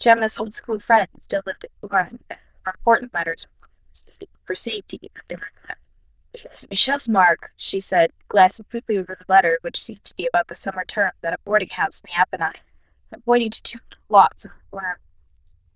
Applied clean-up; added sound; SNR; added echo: neural diffusion model UNIVERSE++.